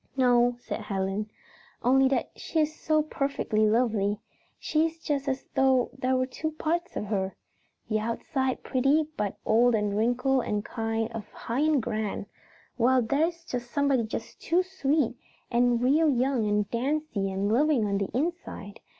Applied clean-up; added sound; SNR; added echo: none; none; none; none.